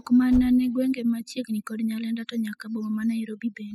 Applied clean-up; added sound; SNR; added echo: classical method spectral subtraction.